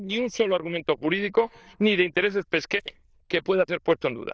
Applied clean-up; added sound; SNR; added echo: neural diffusion model UNIVERSE++.